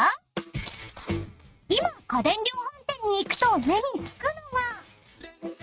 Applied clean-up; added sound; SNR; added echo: neural mask model RNNoise.